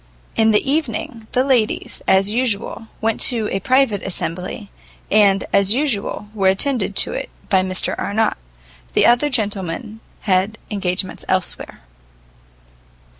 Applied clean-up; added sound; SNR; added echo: none; none; none; none.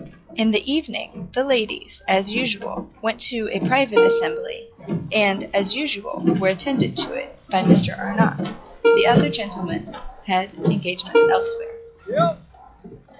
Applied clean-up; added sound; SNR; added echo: classical method log-MMSE.